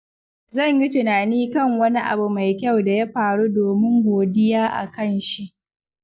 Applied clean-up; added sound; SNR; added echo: neural mask model DeepFilterNet 3.